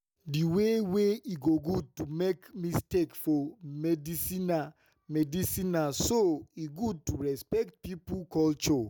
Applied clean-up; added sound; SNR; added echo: none; none; none; none.